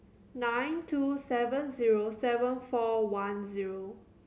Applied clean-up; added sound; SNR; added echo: none; none; none; none.